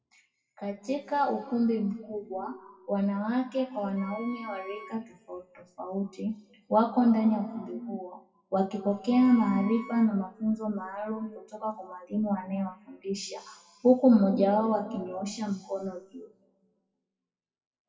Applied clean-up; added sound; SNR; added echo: classical method WPE with log-MMSE.